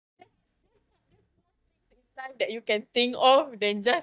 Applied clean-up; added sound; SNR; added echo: neural mask model DeepFilterNet 3.